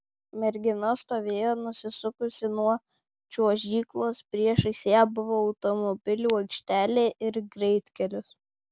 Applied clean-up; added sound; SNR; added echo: none; none; none; none.